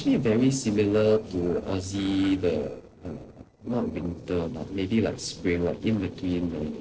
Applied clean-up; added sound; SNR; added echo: neural separator model SepFormer DNS4.